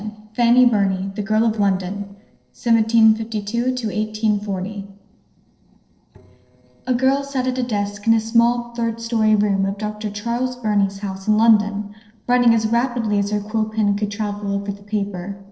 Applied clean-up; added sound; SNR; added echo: neural separator model SepFormer DNS4.